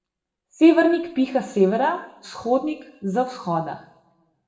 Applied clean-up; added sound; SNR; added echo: none; none; none; reverberation time 0.8 s.